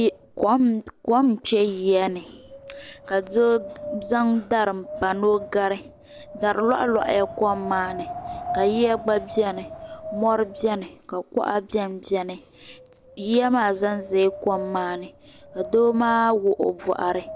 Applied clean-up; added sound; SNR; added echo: none; Wind; 14 dB; none.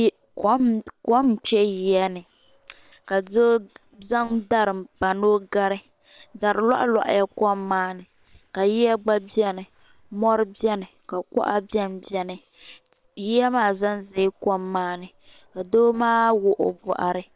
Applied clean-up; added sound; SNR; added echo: neural separator model SepFormer WHAM!.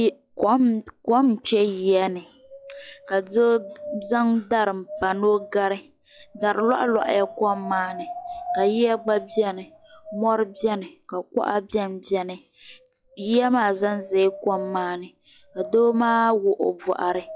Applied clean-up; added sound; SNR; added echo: classical method log-MMSE.